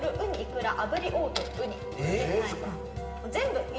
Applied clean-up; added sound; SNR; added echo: none; Wind instrument, woodwind instrument; 10 dB; reverberation time 1.7 s.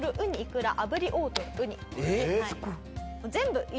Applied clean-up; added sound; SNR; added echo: none; none; none; none.